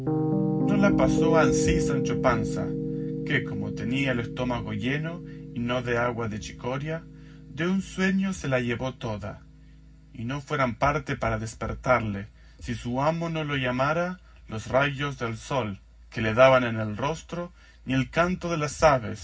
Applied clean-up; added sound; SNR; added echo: none; Piano; 5 dB; reverberation time 0.4 s.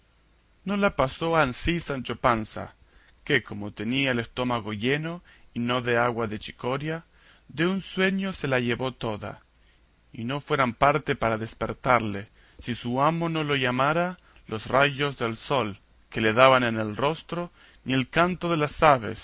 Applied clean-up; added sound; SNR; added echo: none; none; none; none.